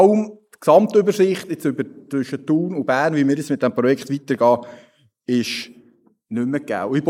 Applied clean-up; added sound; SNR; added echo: neural mask model Resemble Enhance denoiser.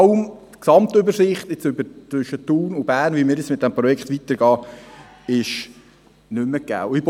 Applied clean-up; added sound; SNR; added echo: none; none; none; none.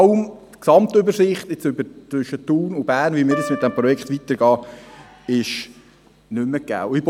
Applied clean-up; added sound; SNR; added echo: none; Piano; 12 dB; none.